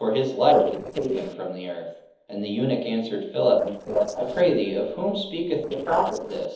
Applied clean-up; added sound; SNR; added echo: neural separator model SepFormer DNS4.